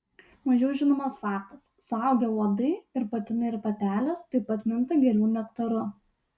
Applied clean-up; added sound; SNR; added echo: none; none; none; none.